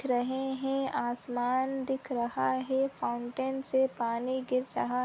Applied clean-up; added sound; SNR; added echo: none; none; none; none.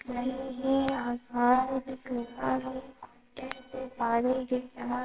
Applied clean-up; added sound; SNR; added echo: neural separator model SepFormer WHAMR!.